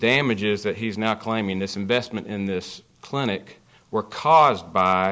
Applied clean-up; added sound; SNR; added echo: none; none; none; none.